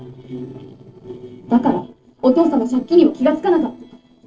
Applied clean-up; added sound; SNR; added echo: neural separator model SepFormer DNS4.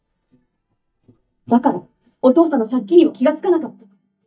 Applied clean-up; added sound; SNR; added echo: neural mask model DeepFilterNet 3.